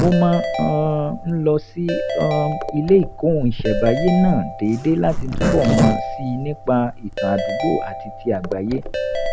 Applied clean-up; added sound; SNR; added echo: none; Zipper (clothing) + Ringtone / Keyboard (musical); 4 dB; none.